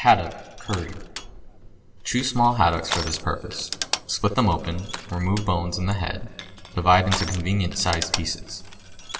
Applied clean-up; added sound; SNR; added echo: none; Crushing; 11 dB; reverberation time 2.5 s.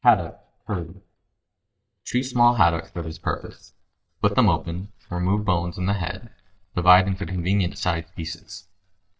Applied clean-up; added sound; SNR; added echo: neural mask model DeepFilterNet 3.